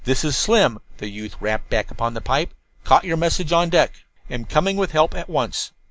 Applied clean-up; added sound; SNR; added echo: none; none; none; none.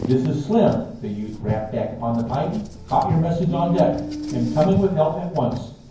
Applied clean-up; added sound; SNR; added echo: none; Car; 10 dB; reverberation time 0.9 s.